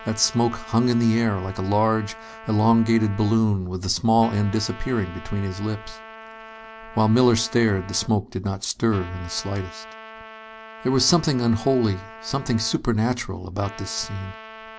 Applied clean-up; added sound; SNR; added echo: none; Trumpet; 18 dB; none.